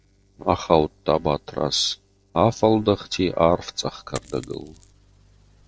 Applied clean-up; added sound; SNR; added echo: neural separator model SepFormer DNS4.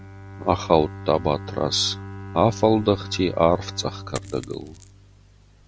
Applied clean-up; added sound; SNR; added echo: none; Coin (dropping) + Bowed string instrument; 13 dB; none.